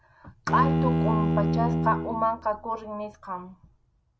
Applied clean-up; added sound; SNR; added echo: none; Bowed string instrument; -2 dB; none.